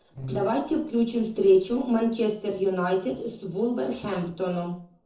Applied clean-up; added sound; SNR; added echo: neural separator model SepFormer DNS4.